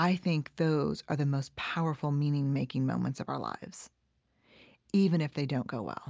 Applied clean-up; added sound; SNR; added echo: none; none; none; none.